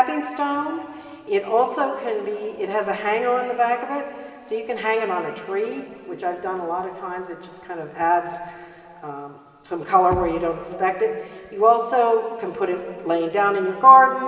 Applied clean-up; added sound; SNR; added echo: none; Knock; 17 dB; reverberation time 2.7 s.